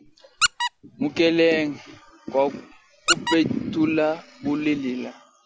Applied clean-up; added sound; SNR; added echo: none; Squeak; 6 dB; none.